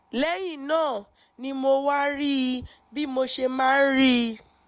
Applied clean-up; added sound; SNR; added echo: none; none; none; none.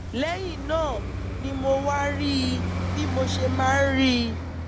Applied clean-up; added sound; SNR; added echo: none; Traffic noise, roadway noise; 3 dB; none.